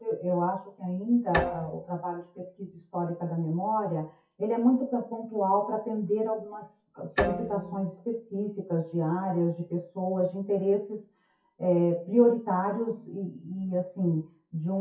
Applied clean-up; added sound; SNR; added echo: classical method WPE with log-MMSE.